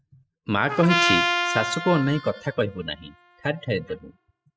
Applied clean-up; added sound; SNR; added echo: classical method spectral subtraction.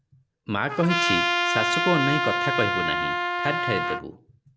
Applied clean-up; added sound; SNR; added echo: none; Trumpet; -3 dB; none.